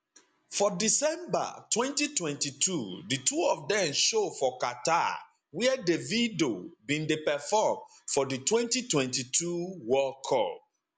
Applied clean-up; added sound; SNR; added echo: none; none; none; none.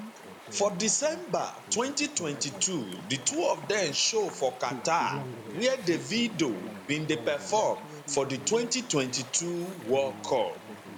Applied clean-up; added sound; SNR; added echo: none; Chatter / Stream; 13 dB; none.